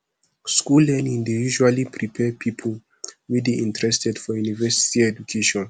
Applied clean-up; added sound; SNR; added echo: none; none; none; none.